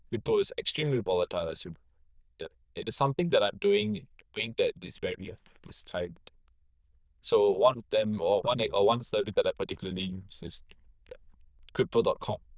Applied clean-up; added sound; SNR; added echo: neural diffusion model UNIVERSE++.